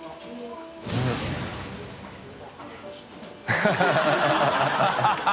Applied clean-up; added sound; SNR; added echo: none; none; none; none.